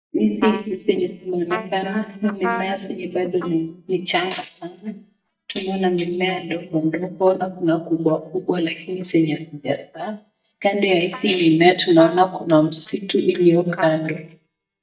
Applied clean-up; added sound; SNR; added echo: neural mask model DeepFilterNet 3.